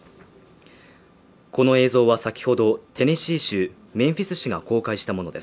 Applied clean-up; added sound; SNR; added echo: none; none; none; none.